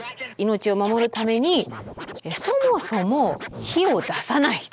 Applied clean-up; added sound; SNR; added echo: neural mask model Resemble Enhance denoiser.